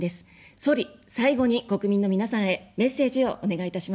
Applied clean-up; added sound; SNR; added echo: none; none; none; none.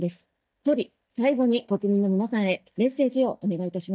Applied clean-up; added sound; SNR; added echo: neural mask model DeepFilterNet 3.